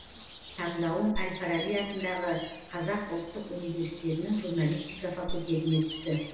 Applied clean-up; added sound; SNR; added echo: none; Gull, seagull; 9 dB; reverberation time 0.9 s.